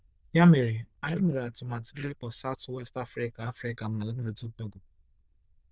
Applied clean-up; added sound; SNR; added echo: neural diffusion model UNIVERSE++.